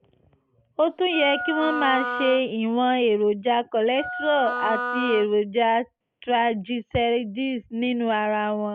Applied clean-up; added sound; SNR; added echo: none; Wind instrument, woodwind instrument; 6 dB; none.